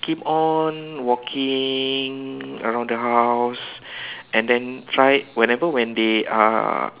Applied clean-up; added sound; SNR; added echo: none; none; none; none.